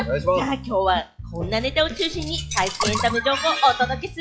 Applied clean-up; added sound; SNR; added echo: classical method log-MMSE.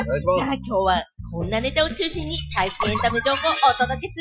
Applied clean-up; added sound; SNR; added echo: classical method Wiener filter.